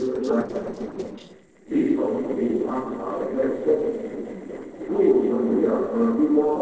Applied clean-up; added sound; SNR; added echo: neural separator model SepFormer DNS4.